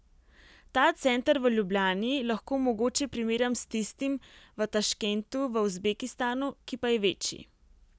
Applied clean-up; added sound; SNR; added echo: none; none; none; none.